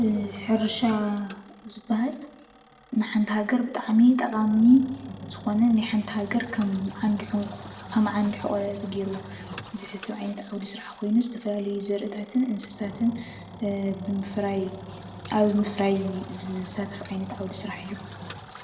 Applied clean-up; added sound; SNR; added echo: none; Engine; 16 dB; reverberation time 0.7 s.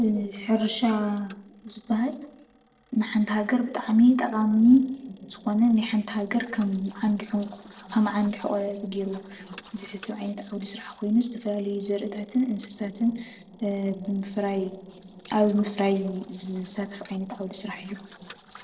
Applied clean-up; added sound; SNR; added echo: neural separator model SepFormer DNS4.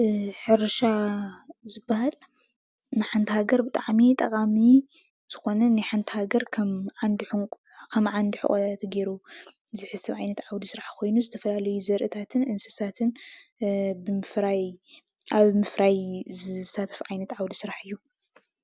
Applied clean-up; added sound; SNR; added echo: none; none; none; none.